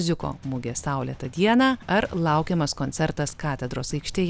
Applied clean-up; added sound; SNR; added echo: none; none; none; none.